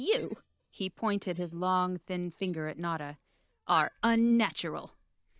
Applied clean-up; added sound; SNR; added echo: neural mask model DeepFilterNet 3.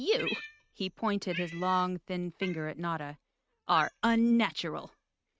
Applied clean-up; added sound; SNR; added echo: neural mask model RNNoise.